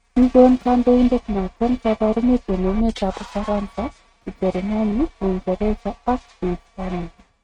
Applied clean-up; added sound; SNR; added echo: neural mask model RNNoise.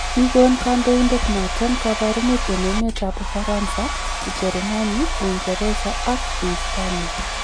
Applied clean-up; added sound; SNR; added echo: none; Domestic sounds, home sounds + Engine / Car; 2 dB; none.